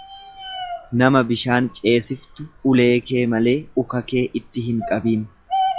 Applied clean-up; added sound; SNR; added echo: classical method log-MMSE.